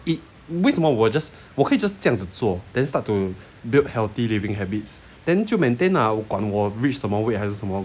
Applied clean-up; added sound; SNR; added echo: none; none; none; none.